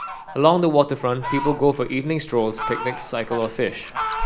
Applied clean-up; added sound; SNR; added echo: none; Fowl; 8 dB; none.